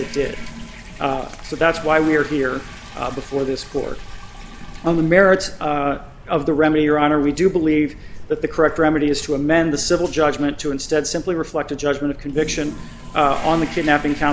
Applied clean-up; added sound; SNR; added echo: none; Toilet flush; 20 dB; none.